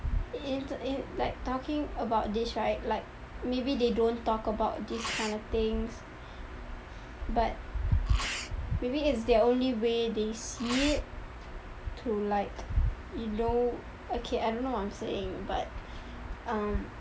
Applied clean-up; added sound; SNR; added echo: none; Sneeze; 11 dB; none.